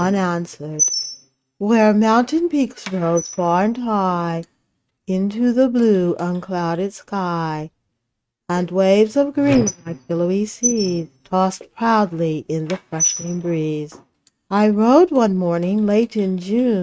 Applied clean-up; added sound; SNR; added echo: neural mask model RNNoise.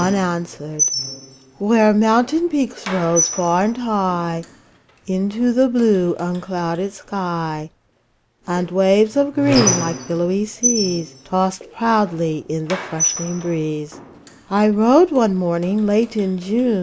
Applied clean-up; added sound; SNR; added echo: none; Squeak; 10 dB; none.